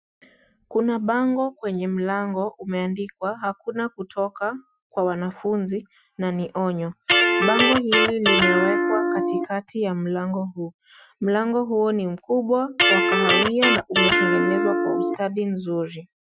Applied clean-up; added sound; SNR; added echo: classical method Wiener filter.